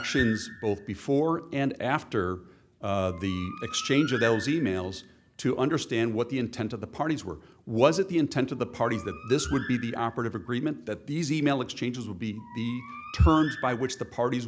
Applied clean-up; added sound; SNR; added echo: none; Bird; 16 dB; none.